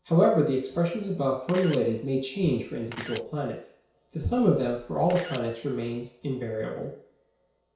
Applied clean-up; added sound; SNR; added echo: none; Camera; 12 dB; reverberation time 0.6 s.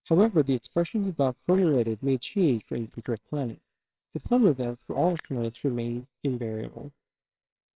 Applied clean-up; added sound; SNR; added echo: neural separator model SepFormer WHAMR!.